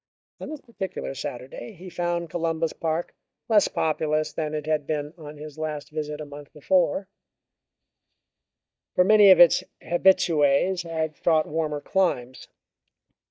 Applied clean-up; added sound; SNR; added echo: neural mask model DeepFilterNet 3.